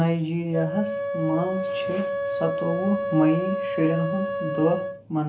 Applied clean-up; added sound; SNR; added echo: none; Wind instrument, woodwind instrument; 3 dB; reverberation time 0.3 s.